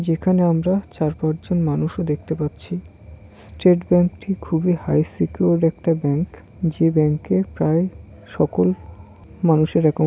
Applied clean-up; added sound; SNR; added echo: none; none; none; none.